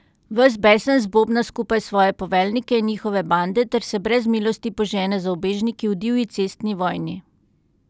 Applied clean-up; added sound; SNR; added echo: none; none; none; none.